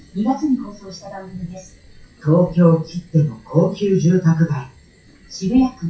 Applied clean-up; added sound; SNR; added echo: classical method WPE with log-MMSE.